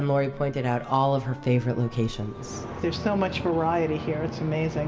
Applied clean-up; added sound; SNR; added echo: none; Wind instrument, woodwind instrument; 20 dB; reverberation time 1.3 s.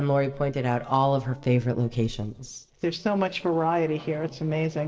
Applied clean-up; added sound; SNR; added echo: neural separator model SepFormer DNS4.